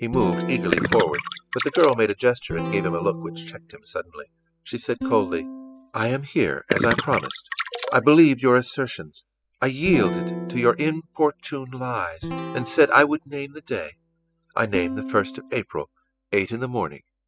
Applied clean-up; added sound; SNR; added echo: classical method spectral subtraction.